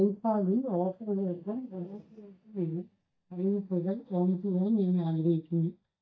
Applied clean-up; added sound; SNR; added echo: neural mask model DeepFilterNet 3.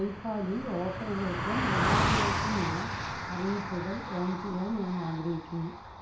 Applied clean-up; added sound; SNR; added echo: none; Car passing by; -1 dB; reverberation time 0.4 s.